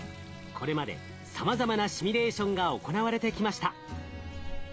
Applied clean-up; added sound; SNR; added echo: none; Sink (filling or washing) / Water tap, faucet; 15 dB; none.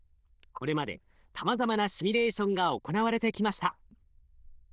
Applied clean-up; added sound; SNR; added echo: neural diffusion model UNIVERSE++.